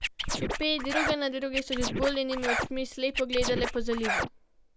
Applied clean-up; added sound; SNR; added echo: none; Scratching (performance technique); 1 dB; none.